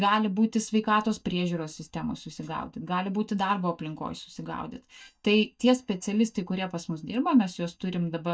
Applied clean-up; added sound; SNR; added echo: neural mask model DeepFilterNet 3.